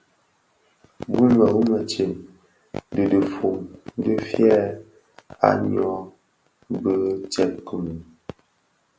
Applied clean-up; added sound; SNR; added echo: none; none; none; none.